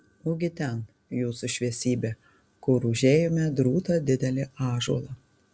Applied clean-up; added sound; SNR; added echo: none; none; none; none.